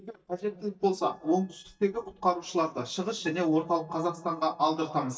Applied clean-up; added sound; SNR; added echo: neural mask model DeepFilterNet 3.